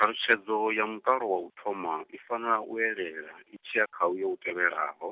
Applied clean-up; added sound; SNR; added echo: none; none; none; none.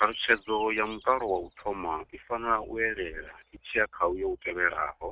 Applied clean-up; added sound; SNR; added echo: neural mask model RNNoise.